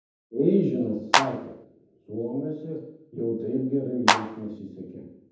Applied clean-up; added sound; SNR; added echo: none; Clapping; -5 dB; reverberation time 0.9 s.